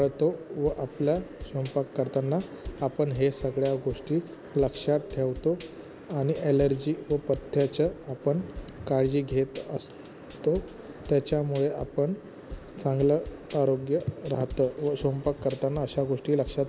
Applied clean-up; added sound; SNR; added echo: none; Drum / Drum kit; 18 dB; none.